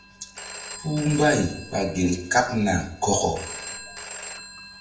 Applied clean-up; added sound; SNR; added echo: none; Telephone; 13 dB; reverberation time 0.7 s.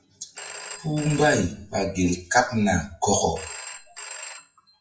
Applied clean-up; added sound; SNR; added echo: classical method WPE with log-MMSE.